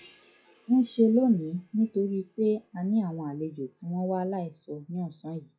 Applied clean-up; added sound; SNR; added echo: classical method WPE with log-MMSE.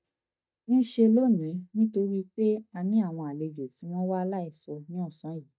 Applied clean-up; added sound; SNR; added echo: neural mask model DeepFilterNet 3.